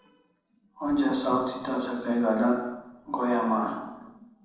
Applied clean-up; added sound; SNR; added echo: neural separator model SepFormer DNS4.